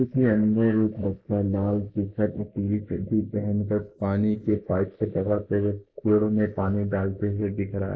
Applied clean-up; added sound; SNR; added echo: neural mask model Resemble Enhance denoiser.